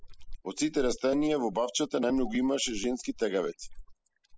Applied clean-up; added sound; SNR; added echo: classical method spectral subtraction.